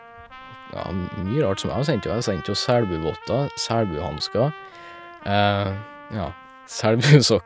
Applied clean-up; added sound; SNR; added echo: none; Trumpet; 17 dB; none.